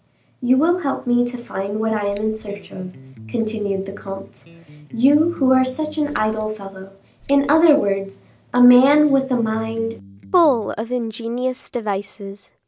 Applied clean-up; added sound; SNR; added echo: none; Scissors + Electric guitar; 20 dB; none.